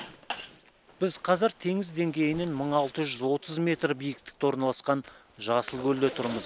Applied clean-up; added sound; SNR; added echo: none; Zipper (clothing); 18 dB; none.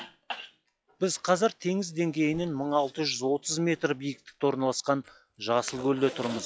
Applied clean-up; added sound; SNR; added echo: classical method log-MMSE.